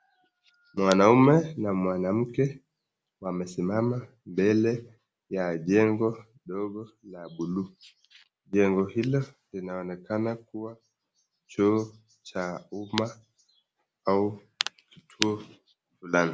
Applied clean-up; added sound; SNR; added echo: none; none; none; none.